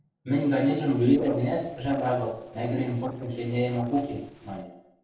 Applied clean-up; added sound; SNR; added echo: neural separator model SepFormer DNS4.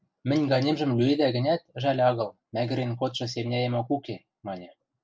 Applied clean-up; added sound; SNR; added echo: none; none; none; none.